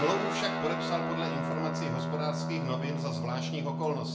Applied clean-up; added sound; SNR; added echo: none; Guitar; -2 dB; reverberation time 0.5 s.